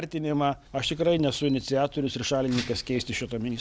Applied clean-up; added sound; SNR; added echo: none; none; none; none.